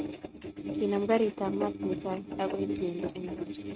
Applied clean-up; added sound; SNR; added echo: neural mask model RNNoise.